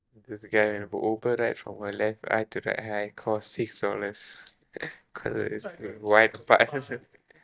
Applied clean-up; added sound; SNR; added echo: neural mask model DeepFilterNet 3.